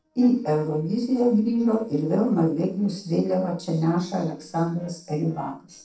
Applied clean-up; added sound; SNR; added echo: neural separator model SepFormer DNS4.